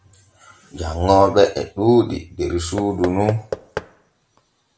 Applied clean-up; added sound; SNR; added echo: none; Knock / Wood; 12 dB; none.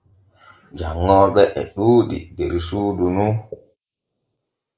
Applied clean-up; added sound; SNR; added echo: neural mask model Resemble Enhance denoiser.